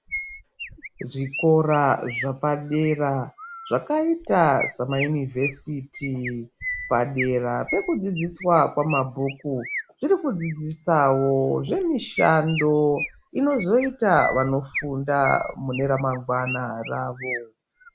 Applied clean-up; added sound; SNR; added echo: none; Chirp, tweet; 12 dB; none.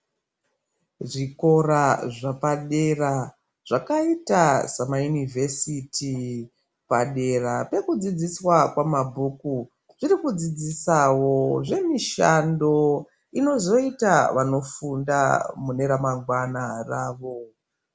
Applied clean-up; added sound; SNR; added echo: none; none; none; none.